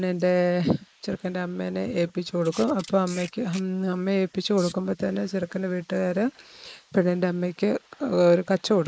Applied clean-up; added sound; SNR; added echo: neural mask model Resemble Enhance denoiser.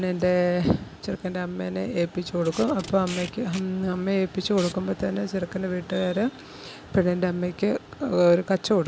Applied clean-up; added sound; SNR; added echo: none; Packing tape, duct tape; 17 dB; none.